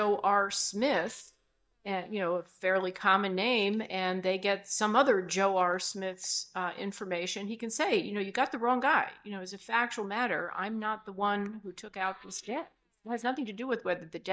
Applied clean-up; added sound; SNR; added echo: neural mask model DeepFilterNet 3.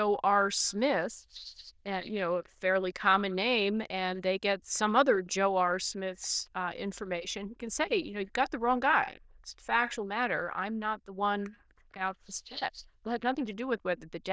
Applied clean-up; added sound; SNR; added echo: neural diffusion model UNIVERSE++.